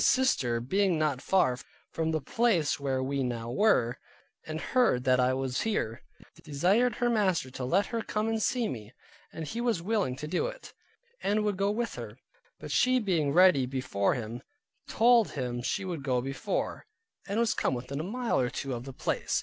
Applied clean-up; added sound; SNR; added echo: none; none; none; none.